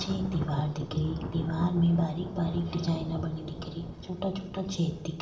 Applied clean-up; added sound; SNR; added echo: none; Thunder; 9 dB; reverberation time 1.9 s.